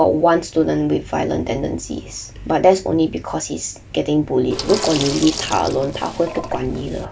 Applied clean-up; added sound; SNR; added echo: none; Sink (filling or washing); 9 dB; none.